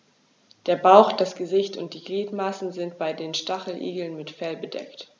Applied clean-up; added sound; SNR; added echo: none; none; none; none.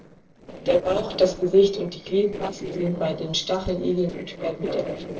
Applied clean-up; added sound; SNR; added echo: neural separator model SepFormer DNS4.